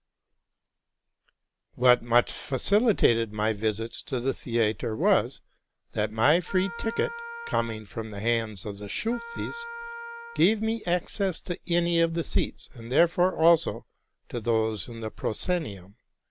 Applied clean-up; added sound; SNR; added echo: none; Wind instrument, woodwind instrument; 14 dB; none.